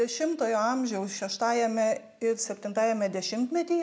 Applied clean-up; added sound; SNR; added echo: none; none; none; none.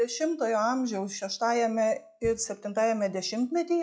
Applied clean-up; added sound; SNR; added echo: classical method log-MMSE.